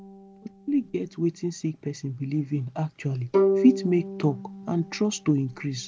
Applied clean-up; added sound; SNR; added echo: none; Bowed string instrument; 5 dB; none.